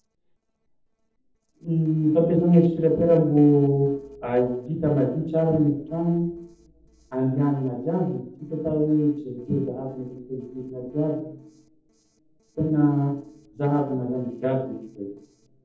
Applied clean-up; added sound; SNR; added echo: neural separator model SepFormer DNS4.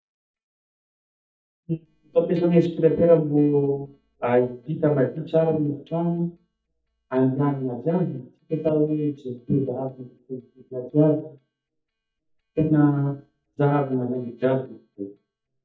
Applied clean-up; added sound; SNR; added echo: neural mask model DeepFilterNet 3.